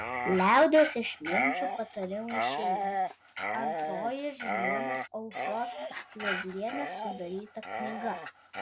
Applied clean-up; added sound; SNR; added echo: none; Dog; 3 dB; none.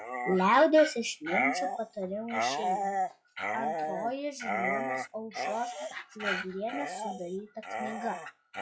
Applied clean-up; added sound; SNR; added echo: classical method log-MMSE.